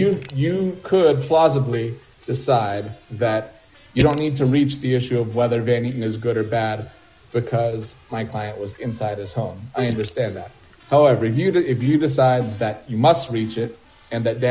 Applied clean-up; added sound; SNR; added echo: neural mask model Resemble Enhance denoiser.